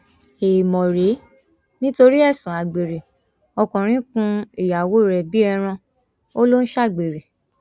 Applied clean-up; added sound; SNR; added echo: none; none; none; none.